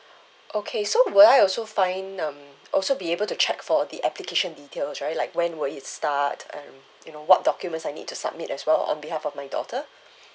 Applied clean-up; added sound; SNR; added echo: none; none; none; none.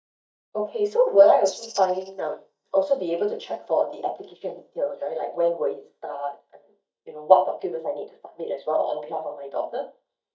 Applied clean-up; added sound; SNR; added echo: neural mask model DeepFilterNet 3.